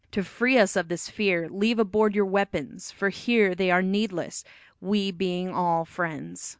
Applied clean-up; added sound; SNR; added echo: none; none; none; none.